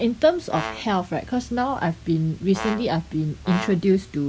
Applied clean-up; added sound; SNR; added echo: none; Brass instrument; 12 dB; none.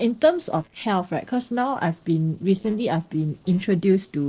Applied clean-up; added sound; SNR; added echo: neural separator model SepFormer DNS4.